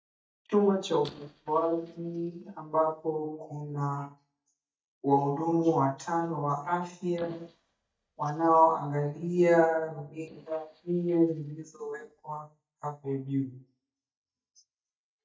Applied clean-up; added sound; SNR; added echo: neural mask model DeepFilterNet 3.